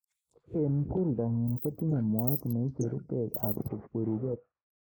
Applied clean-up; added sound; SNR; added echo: neural mask model Resemble Enhance denoiser.